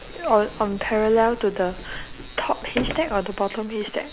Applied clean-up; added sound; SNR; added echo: none; Sliding door; 13 dB; none.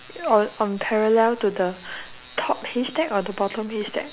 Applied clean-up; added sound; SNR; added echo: none; none; none; none.